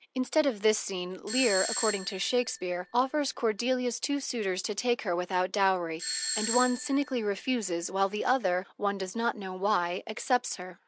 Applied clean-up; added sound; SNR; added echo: none; Doorbell; 8 dB; none.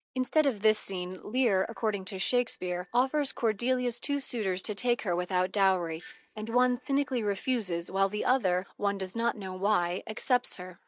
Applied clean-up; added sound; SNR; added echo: neural mask model DeepFilterNet 3.